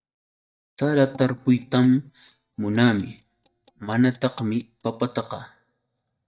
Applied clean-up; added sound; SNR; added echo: neural mask model DeepFilterNet 3.